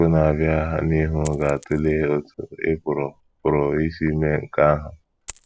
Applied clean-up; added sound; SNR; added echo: none; Coin (dropping); 16 dB; none.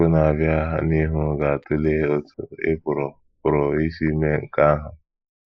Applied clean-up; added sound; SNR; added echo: neural mask model Resemble Enhance denoiser.